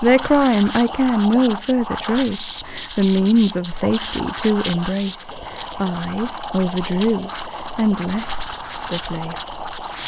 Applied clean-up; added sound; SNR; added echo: none; Liquid; 8 dB; none.